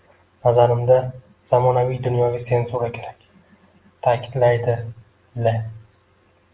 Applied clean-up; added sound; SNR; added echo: none; none; none; none.